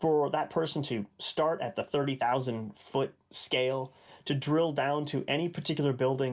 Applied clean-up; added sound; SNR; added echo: none; none; none; none.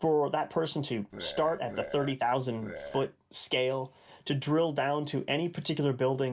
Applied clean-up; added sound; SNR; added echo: none; Burping, eructation; 12 dB; none.